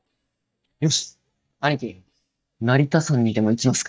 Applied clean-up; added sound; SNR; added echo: neural mask model DeepFilterNet 3.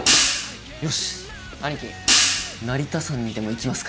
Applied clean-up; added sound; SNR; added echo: none; Hi-hat; -5 dB; none.